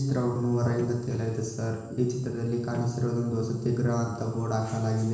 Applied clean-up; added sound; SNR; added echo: neural separator model SepFormer DNS4.